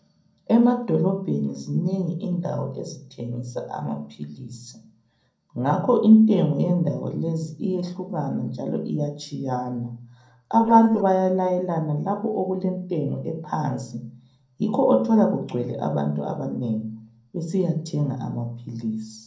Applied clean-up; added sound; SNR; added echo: none; Bark; 11 dB; reverberation time 0.6 s.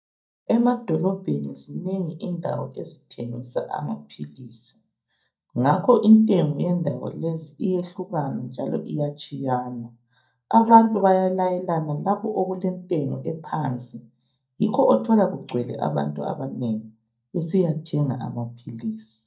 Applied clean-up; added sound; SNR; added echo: neural mask model DeepFilterNet 3.